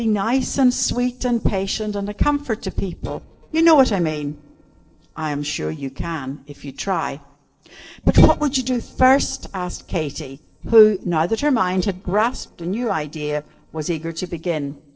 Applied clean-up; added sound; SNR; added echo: neural separator model SepFormer DNS4.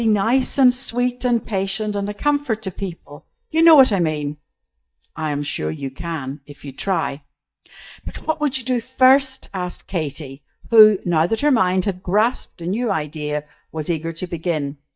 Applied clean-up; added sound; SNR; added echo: neural mask model DeepFilterNet 3.